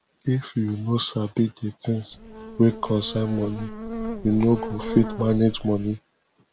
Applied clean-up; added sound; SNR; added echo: none; Buzz; 10 dB; none.